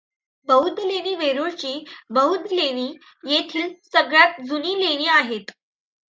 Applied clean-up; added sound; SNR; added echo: neural mask model DeepFilterNet 3.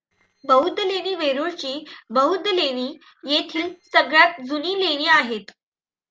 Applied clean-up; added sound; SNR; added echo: neural separator model SepFormer DNS4.